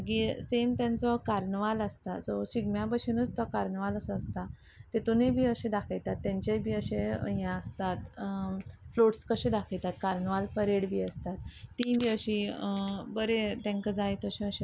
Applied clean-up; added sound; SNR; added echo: none; none; none; none.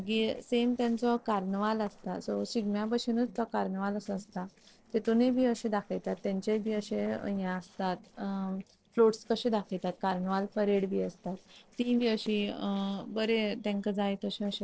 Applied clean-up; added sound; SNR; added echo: neural separator model SepFormer DNS4.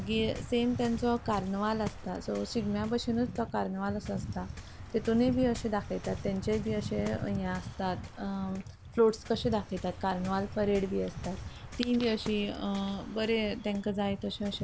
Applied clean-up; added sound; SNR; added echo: none; Waves, surf; 15 dB; none.